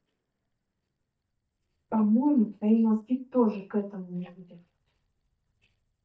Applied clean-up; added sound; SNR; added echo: neural mask model DeepFilterNet 3.